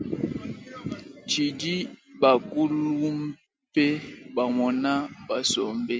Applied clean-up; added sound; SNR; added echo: none; none; none; none.